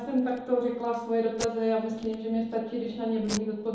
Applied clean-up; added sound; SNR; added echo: none; Packing tape, duct tape; 17 dB; reverberation time 1.9 s.